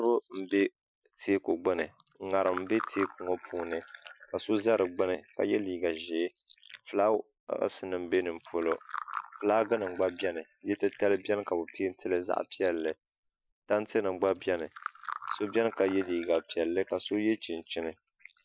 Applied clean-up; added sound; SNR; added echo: classical method Wiener filter.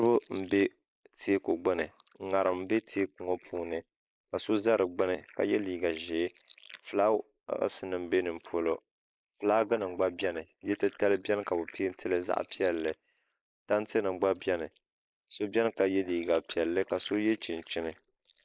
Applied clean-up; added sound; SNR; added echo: neural mask model Resemble Enhance denoiser.